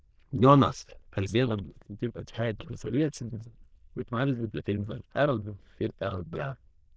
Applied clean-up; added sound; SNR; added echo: neural diffusion model UNIVERSE++.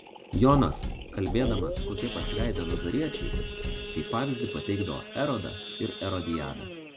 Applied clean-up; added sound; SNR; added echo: none; Drum kit + Idling / Sawing / Accelerating, revving, vroom; 4 dB; none.